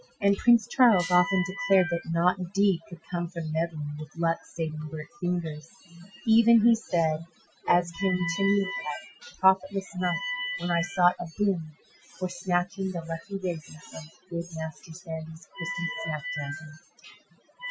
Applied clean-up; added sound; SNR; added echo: classical method Wiener filter.